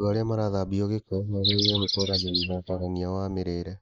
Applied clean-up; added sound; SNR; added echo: neural mask model Resemble Enhance denoiser.